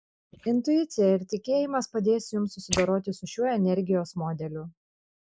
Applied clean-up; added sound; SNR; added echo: neural mask model Resemble Enhance denoiser.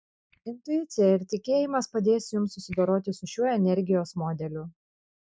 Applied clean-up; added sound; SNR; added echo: neural mask model DeepFilterNet 3.